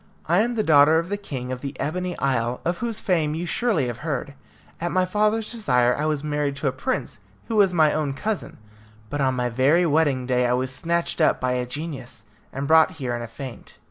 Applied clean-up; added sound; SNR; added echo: none; none; none; none.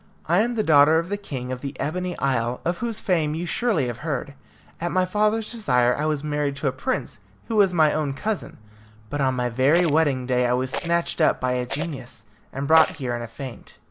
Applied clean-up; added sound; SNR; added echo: none; Rattle; 11 dB; none.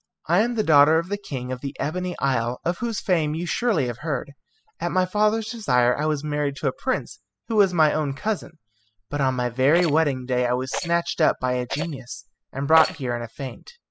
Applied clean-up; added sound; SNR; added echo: classical method spectral subtraction.